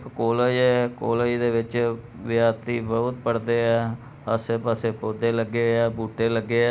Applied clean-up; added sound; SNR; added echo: none; none; none; none.